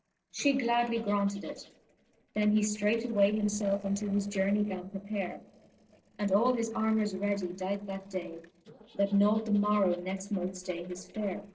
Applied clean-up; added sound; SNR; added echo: neural separator model SepFormer DNS4.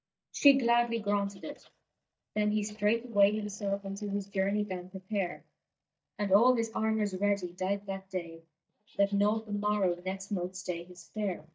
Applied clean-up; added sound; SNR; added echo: neural mask model DeepFilterNet 3.